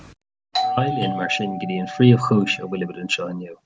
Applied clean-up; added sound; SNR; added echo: none; Doorbell; 7 dB; none.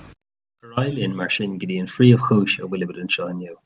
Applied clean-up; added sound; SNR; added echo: none; none; none; none.